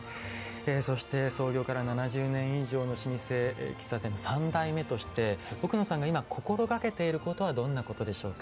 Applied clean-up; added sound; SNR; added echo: none; none; none; none.